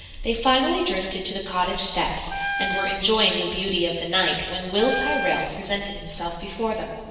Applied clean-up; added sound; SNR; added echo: none; Wind instrument, woodwind instrument; 4 dB; reverberation time 1.3 s.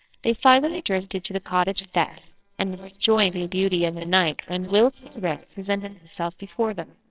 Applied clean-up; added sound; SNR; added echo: neural separator model SepFormer WHAMR!.